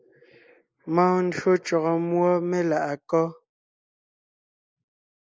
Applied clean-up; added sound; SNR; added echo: neural mask model Resemble Enhance denoiser.